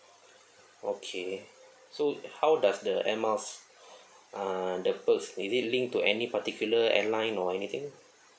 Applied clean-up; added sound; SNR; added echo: none; none; none; none.